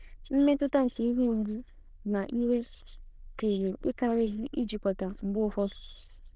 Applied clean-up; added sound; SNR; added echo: neural diffusion model UNIVERSE++.